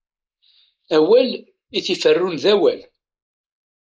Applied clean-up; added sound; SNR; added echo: neural mask model Resemble Enhance denoiser.